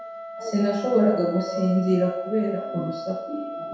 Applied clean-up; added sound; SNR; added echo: none; Wind instrument, woodwind instrument; 10 dB; reverberation time 0.7 s.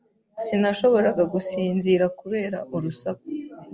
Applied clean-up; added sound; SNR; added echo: none; none; none; none.